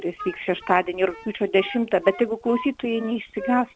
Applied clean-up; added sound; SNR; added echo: none; Wind instrument, woodwind instrument; 16 dB; none.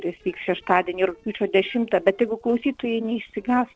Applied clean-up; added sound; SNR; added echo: neural separator model SepFormer DNS4.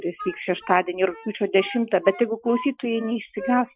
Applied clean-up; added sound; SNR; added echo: classical method Wiener filter.